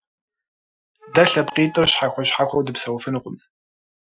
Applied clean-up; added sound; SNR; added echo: classical method Wiener filter.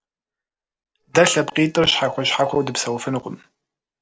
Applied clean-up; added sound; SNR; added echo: neural separator model SepFormer DNS4.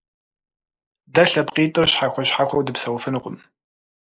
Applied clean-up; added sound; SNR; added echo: neural mask model Resemble Enhance denoiser.